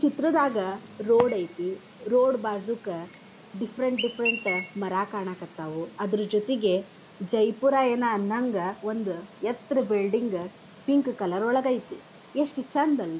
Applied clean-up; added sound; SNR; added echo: none; Chirp, tweet; 14 dB; none.